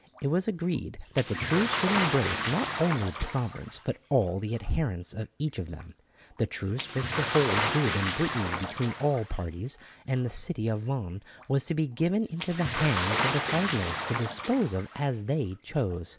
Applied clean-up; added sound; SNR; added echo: none; Bathtub (filling or washing) / Splash, splatter; 6 dB; none.